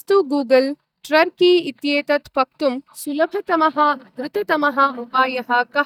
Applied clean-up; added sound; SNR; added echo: neural mask model DeepFilterNet 3.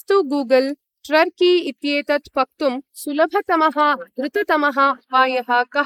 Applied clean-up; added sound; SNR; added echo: neural mask model Resemble Enhance denoiser.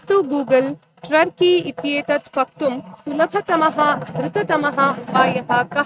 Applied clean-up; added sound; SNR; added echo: neural mask model RNNoise.